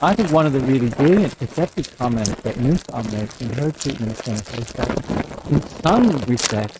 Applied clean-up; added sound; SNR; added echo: neural mask model RNNoise.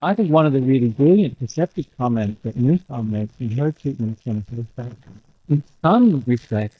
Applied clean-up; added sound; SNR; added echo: neural mask model DeepFilterNet 3.